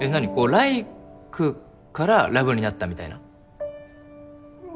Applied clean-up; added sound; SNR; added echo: none; Dog; 18 dB; none.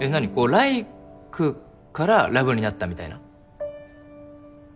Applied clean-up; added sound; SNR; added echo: none; none; none; none.